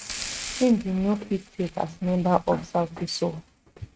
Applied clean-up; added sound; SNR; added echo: neural mask model RNNoise.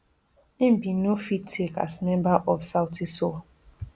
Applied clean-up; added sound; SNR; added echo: none; none; none; none.